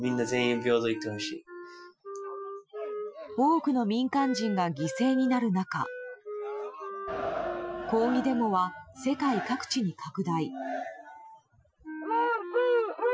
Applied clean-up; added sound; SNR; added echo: classical method Wiener filter.